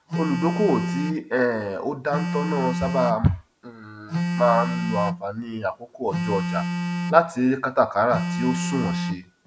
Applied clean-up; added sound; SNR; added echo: none; Telephone; 4 dB; none.